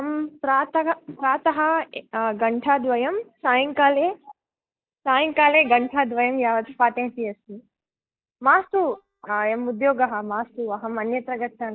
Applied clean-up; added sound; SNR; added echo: neural mask model DeepFilterNet 3.